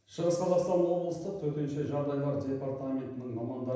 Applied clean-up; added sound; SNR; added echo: none; none; none; reverberation time 0.9 s.